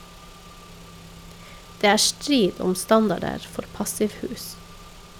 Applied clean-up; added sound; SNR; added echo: none; Engine / Car; 19 dB; none.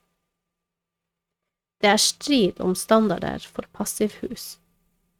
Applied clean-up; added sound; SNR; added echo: neural mask model RNNoise.